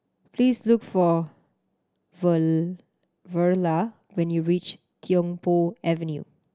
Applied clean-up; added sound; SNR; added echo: none; none; none; none.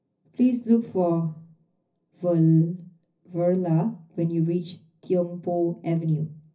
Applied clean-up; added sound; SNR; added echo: none; none; none; reverberation time 0.4 s.